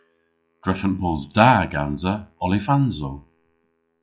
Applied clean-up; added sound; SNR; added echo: classical method log-MMSE.